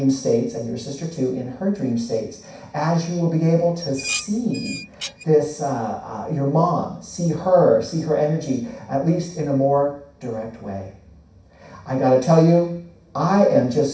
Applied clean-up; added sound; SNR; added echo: none; Dishes, pots, and pans; 12 dB; reverberation time 0.6 s.